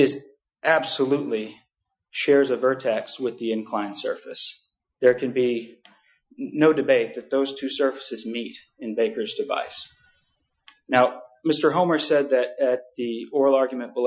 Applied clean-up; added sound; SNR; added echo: classical method Wiener filter.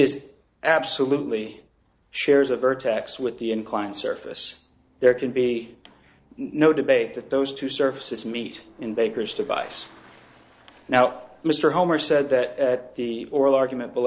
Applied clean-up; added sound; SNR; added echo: neural separator model SepFormer DNS4.